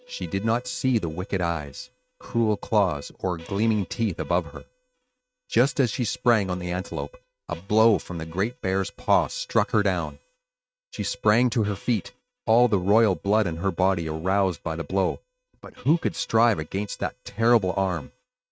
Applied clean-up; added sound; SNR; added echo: neural mask model RNNoise.